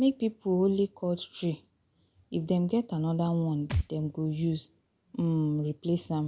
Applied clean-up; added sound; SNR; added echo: none; Thump, thud; 13 dB; none.